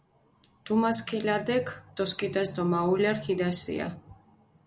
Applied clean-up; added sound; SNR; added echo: none; none; none; none.